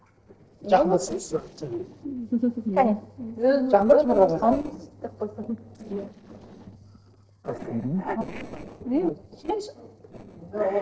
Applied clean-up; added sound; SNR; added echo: neural separator model SepFormer DNS4.